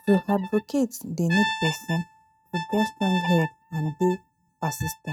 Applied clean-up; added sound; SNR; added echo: neural mask model RNNoise.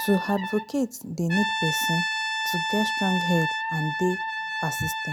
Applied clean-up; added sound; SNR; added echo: none; Brass instrument; 1 dB; none.